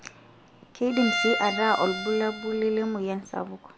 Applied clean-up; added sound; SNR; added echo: none; Bowed string instrument; 5 dB; none.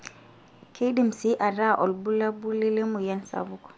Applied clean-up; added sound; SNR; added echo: none; none; none; none.